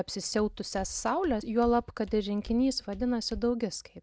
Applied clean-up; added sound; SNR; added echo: neural mask model DeepFilterNet 3.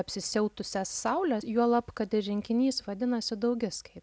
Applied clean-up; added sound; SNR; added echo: none; none; none; none.